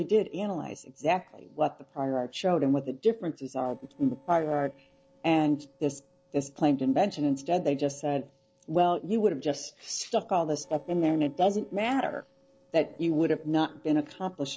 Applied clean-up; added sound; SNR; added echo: neural separator model SepFormer DNS4.